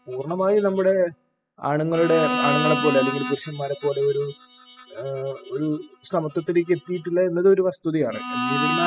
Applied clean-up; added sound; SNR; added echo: classical method spectral subtraction.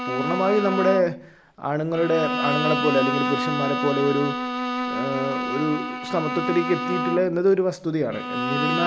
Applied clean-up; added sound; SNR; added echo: none; Bowed string instrument; 3 dB; none.